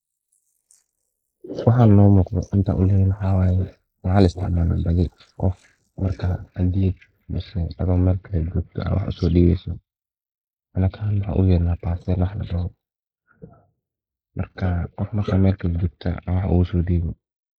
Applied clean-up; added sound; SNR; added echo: neural mask model Resemble Enhance denoiser.